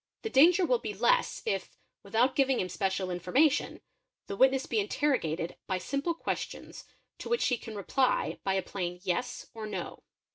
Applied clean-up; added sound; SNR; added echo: none; none; none; none.